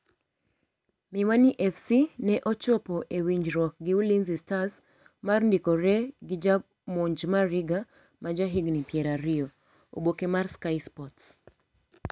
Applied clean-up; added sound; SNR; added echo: none; none; none; none.